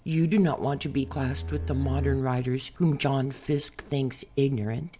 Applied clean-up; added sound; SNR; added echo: none; Bowed string instrument; 6 dB; none.